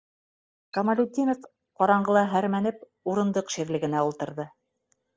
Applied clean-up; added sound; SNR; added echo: neural mask model DeepFilterNet 3.